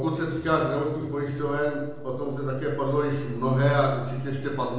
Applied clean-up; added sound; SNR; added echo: none; Mechanisms / Bicycle; 14 dB; reverberation time 0.9 s.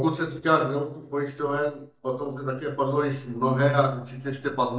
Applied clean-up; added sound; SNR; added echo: neural mask model DeepFilterNet 3.